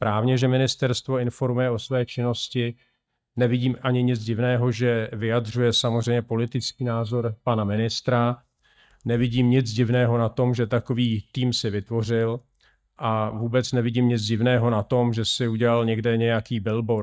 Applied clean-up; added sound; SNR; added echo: neural mask model DeepFilterNet 3.